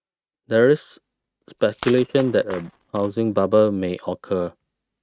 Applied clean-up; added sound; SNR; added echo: neural mask model RNNoise.